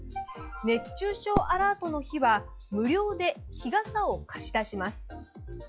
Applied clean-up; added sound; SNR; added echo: classical method log-MMSE.